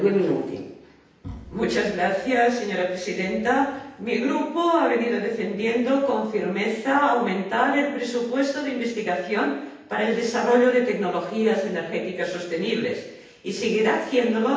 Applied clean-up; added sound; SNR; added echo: none; none; none; reverberation time 0.9 s.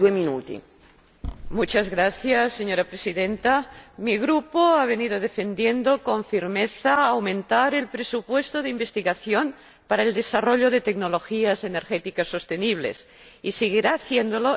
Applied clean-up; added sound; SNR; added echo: none; none; none; none.